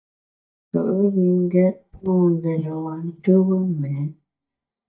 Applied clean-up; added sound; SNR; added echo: neural mask model DeepFilterNet 3.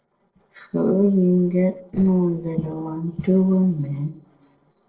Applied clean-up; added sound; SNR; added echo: neural separator model SepFormer DNS4.